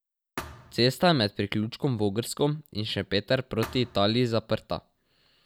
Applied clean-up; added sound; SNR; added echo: none; Thump, thud; 17 dB; none.